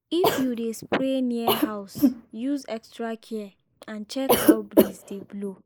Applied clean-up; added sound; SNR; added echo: neural mask model Resemble Enhance denoiser.